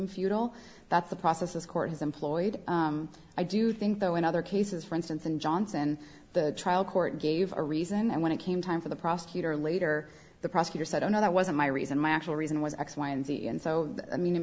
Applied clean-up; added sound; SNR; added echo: none; none; none; none.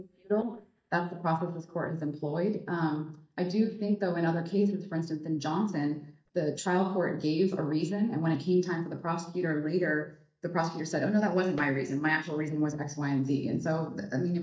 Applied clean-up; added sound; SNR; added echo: neural mask model DeepFilterNet 3.